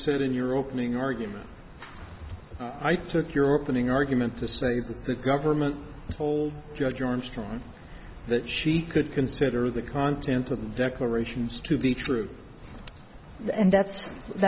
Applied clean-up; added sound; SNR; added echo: none; none; none; none.